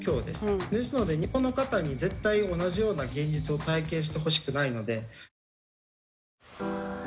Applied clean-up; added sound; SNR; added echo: none; none; none; none.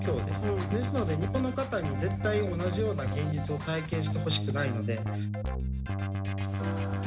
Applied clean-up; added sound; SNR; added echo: none; Keyboard (musical); -1 dB; none.